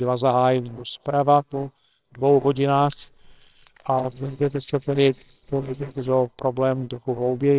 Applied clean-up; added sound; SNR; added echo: neural separator model SepFormer WHAMR!.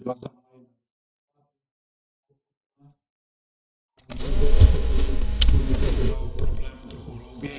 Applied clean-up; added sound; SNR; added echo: neural mask model DeepFilterNet 3.